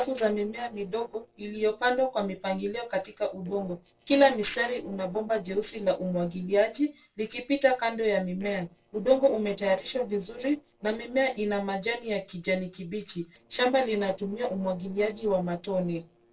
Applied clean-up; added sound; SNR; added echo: neural separator model SepFormer DNS4.